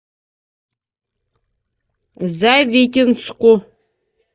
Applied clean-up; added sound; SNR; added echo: neural mask model DeepFilterNet 3.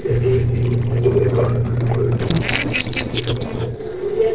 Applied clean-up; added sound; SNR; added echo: neural separator model SepFormer DNS4.